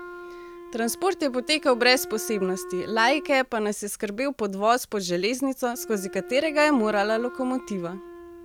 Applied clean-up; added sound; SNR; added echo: none; Wind instrument, woodwind instrument; 15 dB; none.